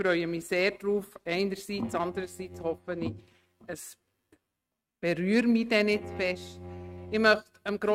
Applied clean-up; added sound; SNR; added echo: neural mask model RNNoise.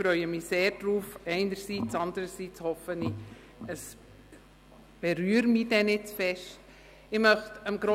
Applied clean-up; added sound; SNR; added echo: none; none; none; none.